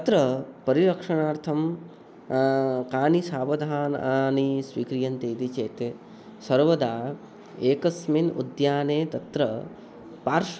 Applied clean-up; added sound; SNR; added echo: none; none; none; none.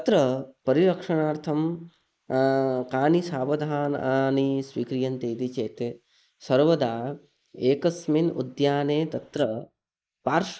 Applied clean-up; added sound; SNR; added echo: neural mask model Resemble Enhance denoiser.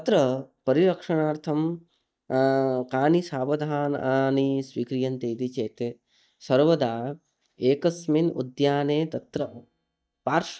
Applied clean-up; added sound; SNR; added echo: neural mask model DeepFilterNet 3.